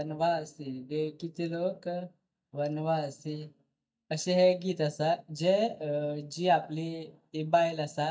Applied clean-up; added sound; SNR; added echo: neural mask model DeepFilterNet 3.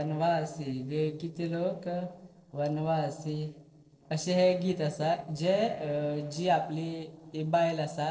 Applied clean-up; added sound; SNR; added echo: neural separator model SepFormer DNS4.